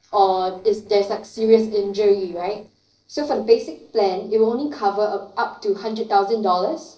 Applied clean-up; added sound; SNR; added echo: neural separator model SepFormer DNS4.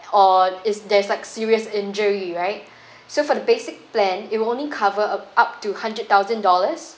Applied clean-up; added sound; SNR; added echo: none; none; none; none.